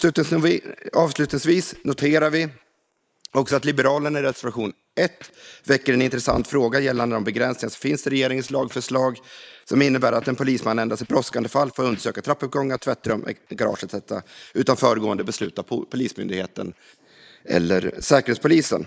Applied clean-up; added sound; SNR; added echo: neural mask model Resemble Enhance denoiser.